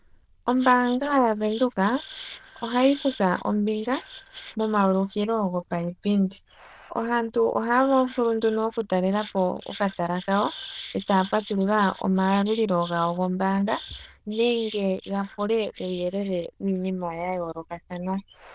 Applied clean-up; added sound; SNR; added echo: neural diffusion model UNIVERSE++.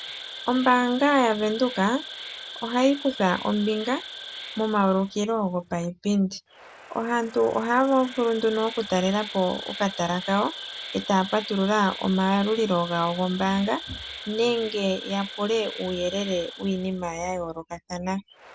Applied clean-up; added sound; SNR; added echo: none; Insect; 14 dB; none.